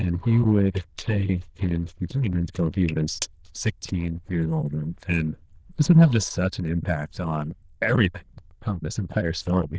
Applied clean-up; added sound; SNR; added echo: neural diffusion model UNIVERSE++.